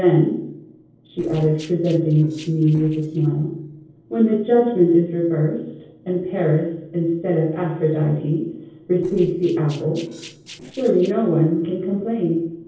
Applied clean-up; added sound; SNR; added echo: neural separator model SepFormer DNS4.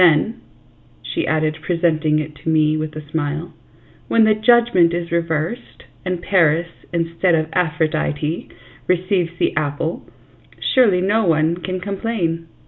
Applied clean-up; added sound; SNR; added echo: none; none; none; none.